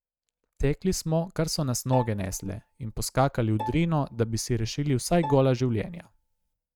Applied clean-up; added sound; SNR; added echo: neural mask model RNNoise.